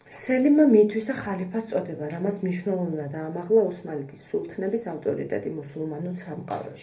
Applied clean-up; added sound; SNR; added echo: none; none; none; reverberation time 0.3 s.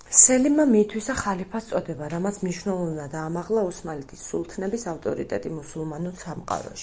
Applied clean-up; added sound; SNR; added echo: none; none; none; none.